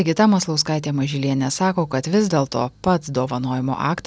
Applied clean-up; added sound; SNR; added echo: none; none; none; none.